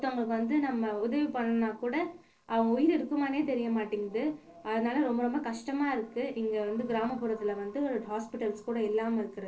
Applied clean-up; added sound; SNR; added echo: neural separator model SepFormer DNS4.